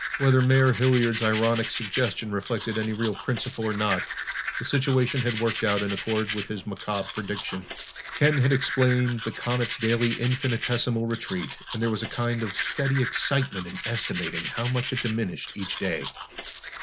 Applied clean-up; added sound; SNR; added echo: none; Domestic sounds, home sounds; 8 dB; none.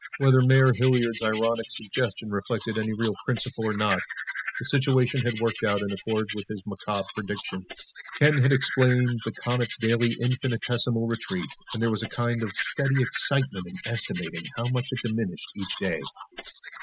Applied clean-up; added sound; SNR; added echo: classical method spectral subtraction.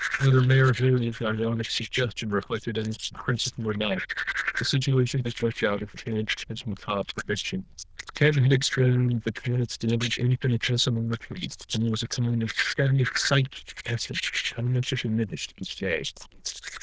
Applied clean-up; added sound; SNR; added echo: neural diffusion model UNIVERSE++.